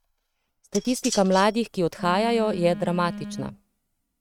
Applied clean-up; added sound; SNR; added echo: neural mask model RNNoise.